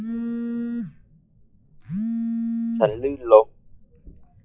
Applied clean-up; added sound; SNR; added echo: classical method log-MMSE.